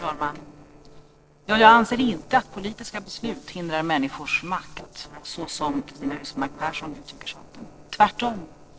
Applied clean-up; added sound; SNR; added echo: neural separator model SepFormer DNS4.